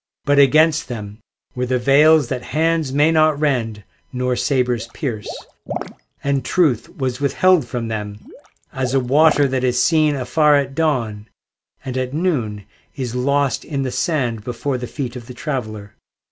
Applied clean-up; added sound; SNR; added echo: none; Water / Liquid; 15 dB; none.